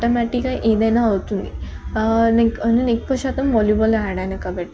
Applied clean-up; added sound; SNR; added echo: none; none; none; none.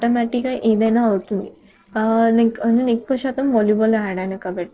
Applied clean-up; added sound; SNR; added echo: neural separator model SepFormer DNS4.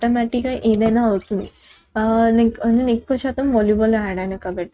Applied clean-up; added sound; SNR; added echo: neural mask model RNNoise.